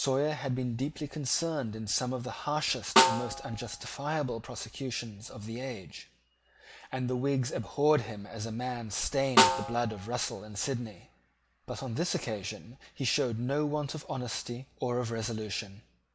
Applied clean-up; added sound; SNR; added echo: none; Snare drum; -1 dB; none.